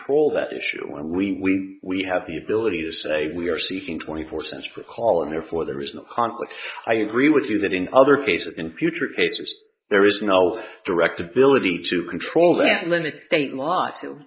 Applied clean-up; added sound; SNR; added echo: neural mask model Resemble Enhance denoiser.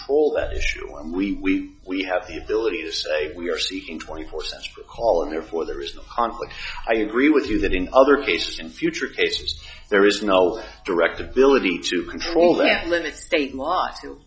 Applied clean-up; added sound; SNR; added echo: classical method log-MMSE.